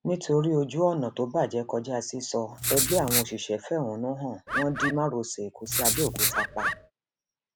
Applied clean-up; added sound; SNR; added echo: none; Writing + Bird; 0 dB; none.